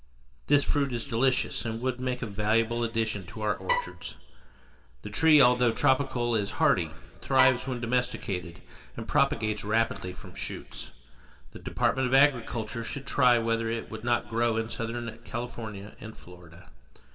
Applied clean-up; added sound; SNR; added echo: none; Bowed string instrument; 4 dB; reverberation time 1.8 s.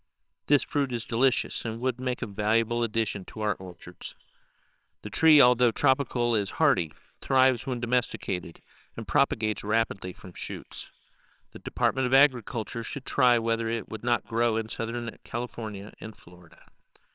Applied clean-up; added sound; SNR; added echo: neural separator model SepFormer WHAMR!.